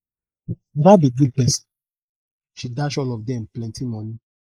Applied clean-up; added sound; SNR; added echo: neural mask model Resemble Enhance denoiser.